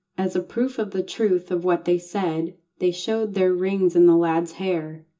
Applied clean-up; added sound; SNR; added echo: none; none; none; reverberation time 0.2 s.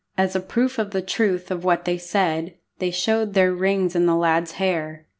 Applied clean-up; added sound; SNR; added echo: none; none; none; none.